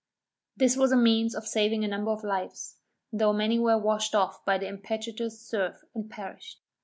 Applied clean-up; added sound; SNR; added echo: none; none; none; none.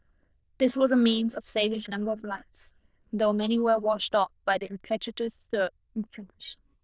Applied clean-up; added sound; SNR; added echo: neural diffusion model UNIVERSE++.